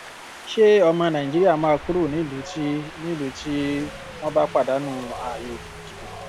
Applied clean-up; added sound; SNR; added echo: none; Wind; 15 dB; none.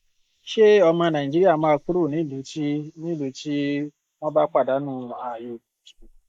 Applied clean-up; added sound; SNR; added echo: neural mask model Resemble Enhance denoiser.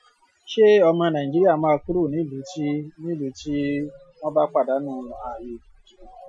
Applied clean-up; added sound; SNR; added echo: classical method Wiener filter.